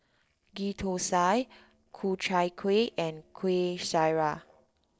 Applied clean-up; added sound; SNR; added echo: neural separator model SepFormer DNS4.